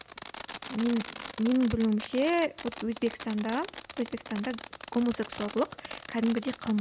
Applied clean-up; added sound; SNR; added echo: none; Fireworks; 13 dB; none.